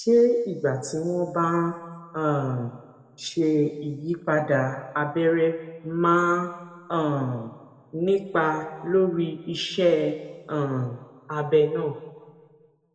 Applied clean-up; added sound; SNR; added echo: none; none; none; reverberation time 1.4 s.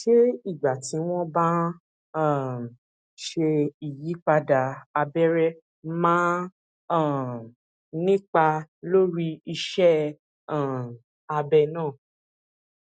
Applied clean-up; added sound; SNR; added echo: none; none; none; none.